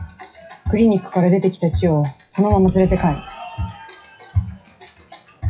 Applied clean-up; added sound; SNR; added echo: classical method WPE with log-MMSE.